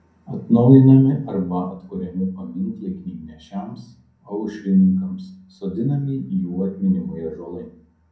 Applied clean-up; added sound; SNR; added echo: none; none; none; reverberation time 0.5 s.